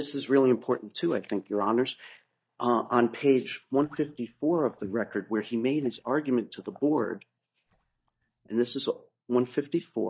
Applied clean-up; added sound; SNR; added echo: neural mask model DeepFilterNet 3.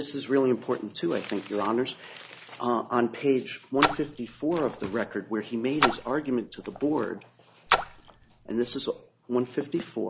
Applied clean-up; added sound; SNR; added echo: none; Splash, splatter; 3 dB; none.